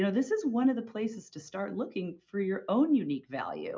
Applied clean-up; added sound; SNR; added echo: none; none; none; none.